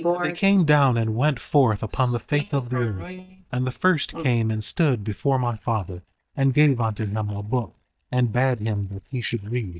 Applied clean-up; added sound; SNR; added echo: neural mask model DeepFilterNet 3.